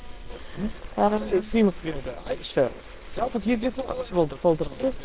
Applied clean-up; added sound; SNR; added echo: neural separator model SepFormer WHAMR!.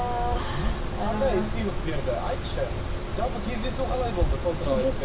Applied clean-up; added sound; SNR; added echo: none; Mechanisms; -1 dB; reverberation time 1.6 s.